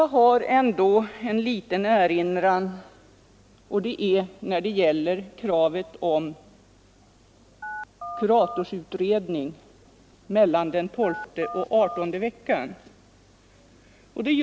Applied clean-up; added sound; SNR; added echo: none; Telephone; 11 dB; none.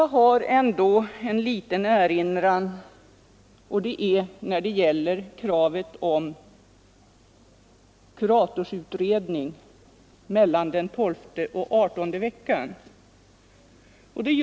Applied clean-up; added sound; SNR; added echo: none; none; none; none.